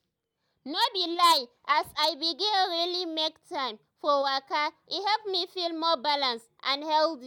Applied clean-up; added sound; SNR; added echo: none; none; none; none.